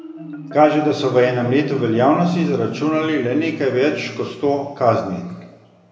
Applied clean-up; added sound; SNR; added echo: none; Marimba, xylophone; 15 dB; reverberation time 1.1 s.